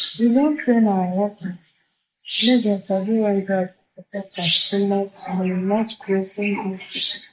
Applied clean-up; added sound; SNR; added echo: neural mask model Resemble Enhance denoiser.